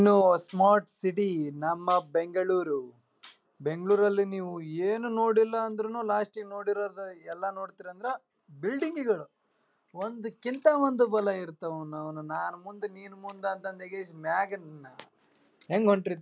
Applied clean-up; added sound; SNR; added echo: none; none; none; none.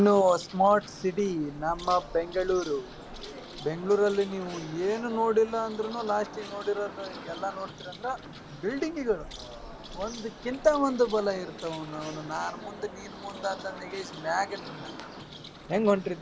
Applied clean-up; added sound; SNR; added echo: none; Bird; 14 dB; none.